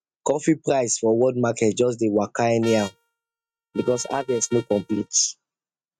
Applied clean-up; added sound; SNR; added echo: neural mask model RNNoise.